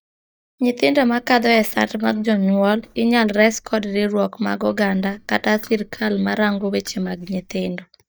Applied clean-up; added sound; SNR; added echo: neural mask model DeepFilterNet 3.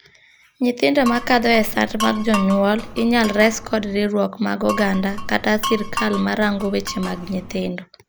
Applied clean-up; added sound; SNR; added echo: none; Glass; 9 dB; none.